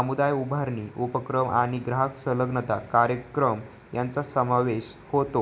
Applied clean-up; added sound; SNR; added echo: none; none; none; none.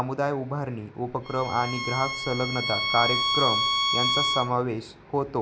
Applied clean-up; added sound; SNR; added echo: none; Bowed string instrument; -1 dB; none.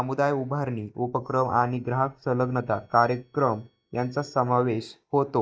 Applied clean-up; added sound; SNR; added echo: neural mask model DeepFilterNet 3.